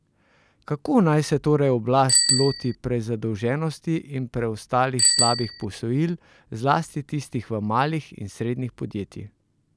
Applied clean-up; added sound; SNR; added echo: none; Bicycle bell; 2 dB; none.